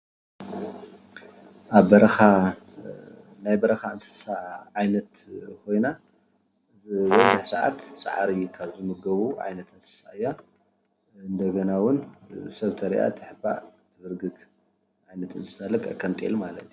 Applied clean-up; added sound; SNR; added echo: none; Brass instrument; -2 dB; none.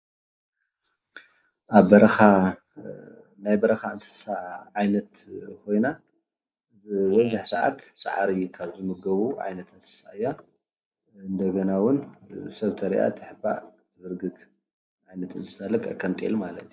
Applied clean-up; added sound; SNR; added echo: neural mask model Resemble Enhance denoiser.